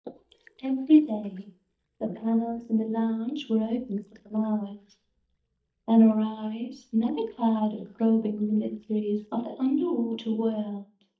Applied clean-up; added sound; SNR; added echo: neural mask model DeepFilterNet 3.